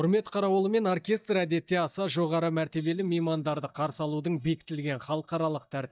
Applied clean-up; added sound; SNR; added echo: neural mask model DeepFilterNet 3.